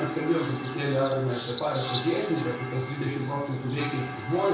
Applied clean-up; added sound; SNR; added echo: none; Bird; -1 dB; reverberation time 0.7 s.